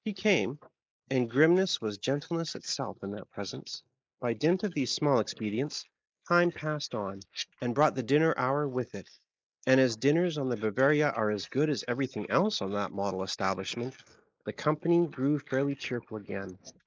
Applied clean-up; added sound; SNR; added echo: neural mask model Resemble Enhance denoiser.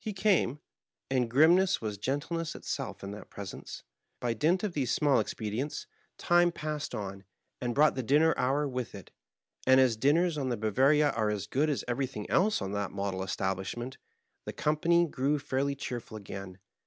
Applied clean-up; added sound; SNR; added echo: none; none; none; none.